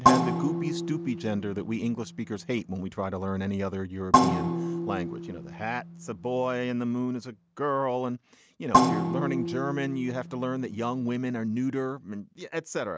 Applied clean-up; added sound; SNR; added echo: none; Percussion; -2 dB; none.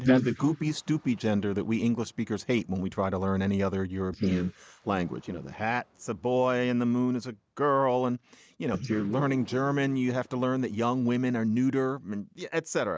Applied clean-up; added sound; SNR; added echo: neural mask model Resemble Enhance denoiser.